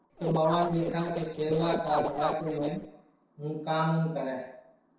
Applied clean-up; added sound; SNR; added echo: neural separator model SepFormer DNS4.